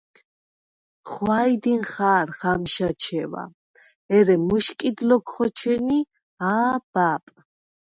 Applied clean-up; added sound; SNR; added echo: none; none; none; none.